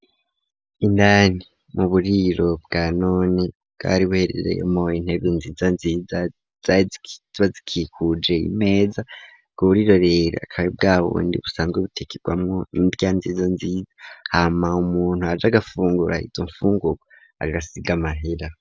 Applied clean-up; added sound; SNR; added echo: none; none; none; none.